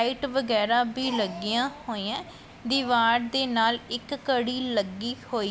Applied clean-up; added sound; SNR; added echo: none; none; none; none.